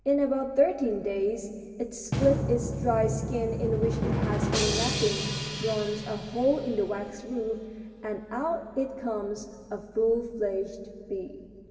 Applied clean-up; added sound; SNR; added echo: none; Drum; 5 dB; reverberation time 2.3 s.